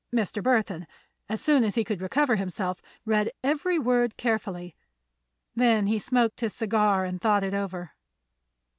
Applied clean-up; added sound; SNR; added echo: none; none; none; none.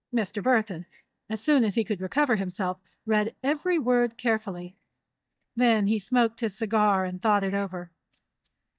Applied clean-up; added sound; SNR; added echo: neural mask model DeepFilterNet 3.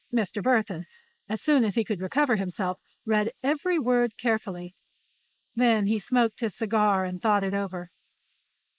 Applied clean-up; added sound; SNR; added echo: neural mask model Resemble Enhance denoiser.